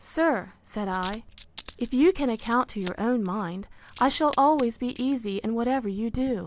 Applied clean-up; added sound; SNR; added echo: none; Coin (dropping); 14 dB; none.